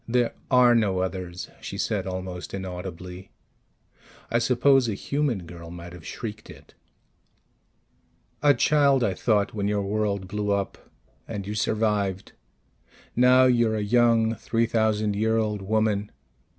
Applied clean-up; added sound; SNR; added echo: none; none; none; none.